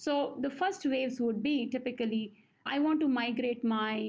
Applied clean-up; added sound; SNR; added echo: none; none; none; none.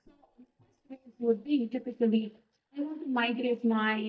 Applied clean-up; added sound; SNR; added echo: neural mask model DeepFilterNet 3.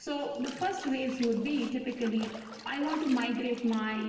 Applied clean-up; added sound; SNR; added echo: none; Bathtub (filling or washing); 15 dB; reverberation time 1.3 s.